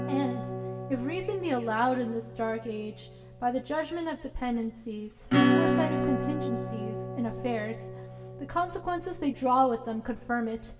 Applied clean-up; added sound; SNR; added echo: none; Acoustic guitar / Strum; 1 dB; reverberation time 1.6 s.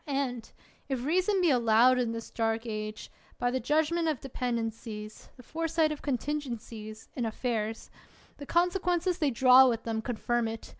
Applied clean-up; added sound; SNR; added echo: none; none; none; none.